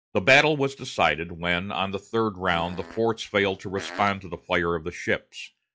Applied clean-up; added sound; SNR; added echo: classical method log-MMSE.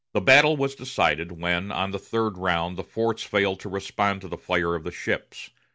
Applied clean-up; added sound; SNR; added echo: none; none; none; none.